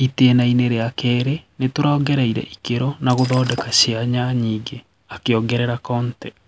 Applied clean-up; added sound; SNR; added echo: none; Shatter; 14 dB; none.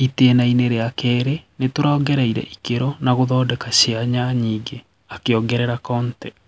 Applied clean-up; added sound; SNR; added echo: none; none; none; none.